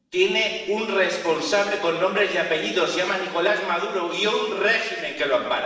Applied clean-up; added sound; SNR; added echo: none; none; none; reverberation time 1.2 s.